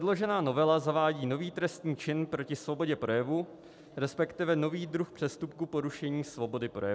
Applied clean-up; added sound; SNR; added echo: none; none; none; none.